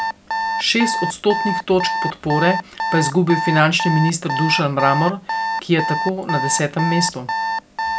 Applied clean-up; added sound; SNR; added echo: none; Alarm; 3 dB; none.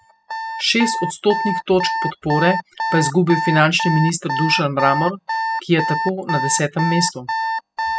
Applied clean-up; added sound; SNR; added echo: classical method spectral subtraction.